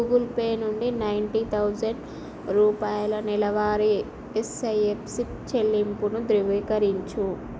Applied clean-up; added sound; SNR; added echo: none; none; none; none.